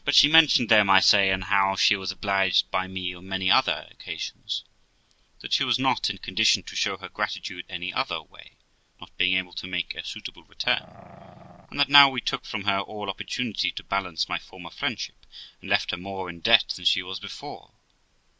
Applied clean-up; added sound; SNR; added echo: none; Growling; 19 dB; none.